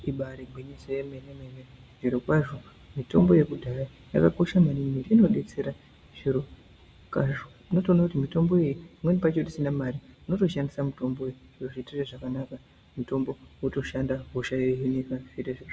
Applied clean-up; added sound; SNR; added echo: none; none; none; none.